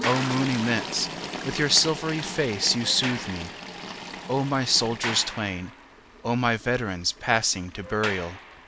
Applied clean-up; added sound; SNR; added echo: none; Sliding door + Toilet flush; 8 dB; none.